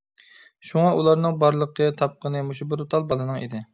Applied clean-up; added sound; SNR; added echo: none; none; none; none.